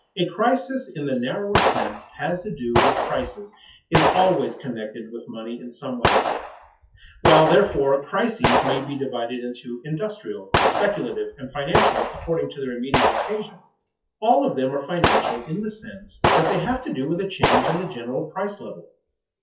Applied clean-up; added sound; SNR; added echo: classical method WPE with log-MMSE.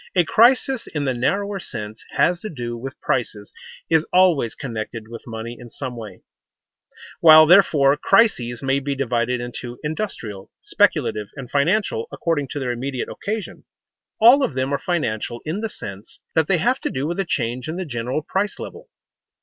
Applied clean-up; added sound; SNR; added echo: none; none; none; none.